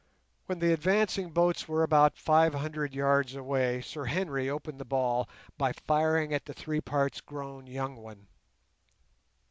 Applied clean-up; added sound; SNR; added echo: none; none; none; none.